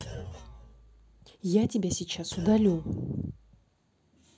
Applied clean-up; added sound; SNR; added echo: none; Thump, thud; 15 dB; none.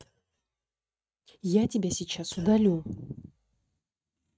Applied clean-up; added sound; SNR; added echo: neural mask model RNNoise.